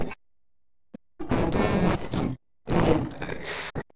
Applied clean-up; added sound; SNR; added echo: neural separator model SepFormer DNS4.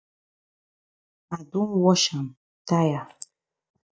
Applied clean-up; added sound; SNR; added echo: neural mask model DeepFilterNet 3.